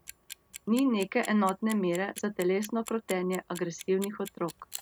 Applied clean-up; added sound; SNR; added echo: none; Clock; 17 dB; none.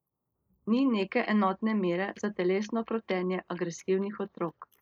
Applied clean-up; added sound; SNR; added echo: neural mask model Resemble Enhance denoiser.